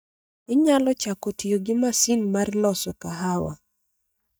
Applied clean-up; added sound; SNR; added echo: neural mask model DeepFilterNet 3.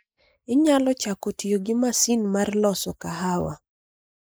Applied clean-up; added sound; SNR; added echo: neural mask model Resemble Enhance denoiser.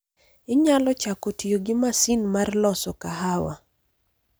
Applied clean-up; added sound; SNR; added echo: none; none; none; none.